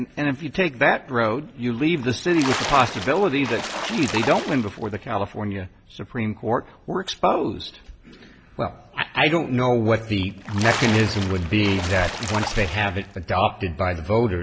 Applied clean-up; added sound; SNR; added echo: none; Splash, splatter; 8 dB; none.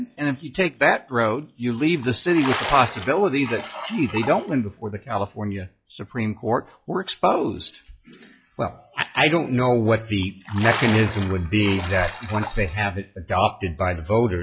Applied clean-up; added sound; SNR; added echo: classical method log-MMSE.